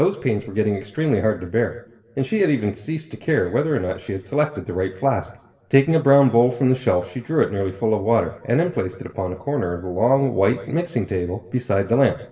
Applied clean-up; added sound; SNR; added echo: none; none; none; reverberation time 0.8 s.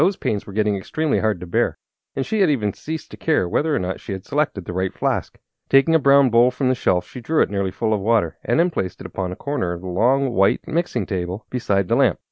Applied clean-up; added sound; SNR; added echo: none; none; none; none.